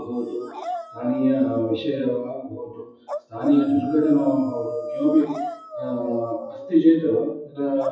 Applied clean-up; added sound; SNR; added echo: classical method WPE with log-MMSE.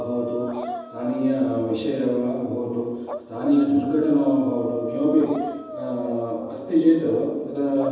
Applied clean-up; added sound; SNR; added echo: none; Dog; 12 dB; reverberation time 1.1 s.